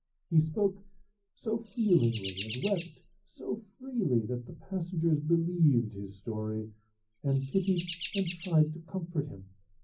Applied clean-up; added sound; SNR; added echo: none; Chirp, tweet; 12 dB; reverberation time 0.4 s.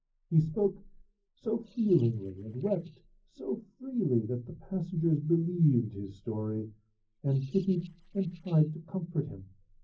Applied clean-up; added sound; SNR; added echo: neural separator model SepFormer DNS4.